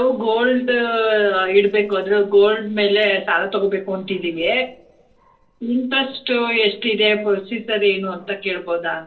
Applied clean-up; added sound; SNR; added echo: neural separator model SepFormer DNS4.